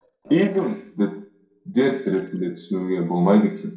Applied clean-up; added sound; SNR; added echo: neural separator model SepFormer DNS4.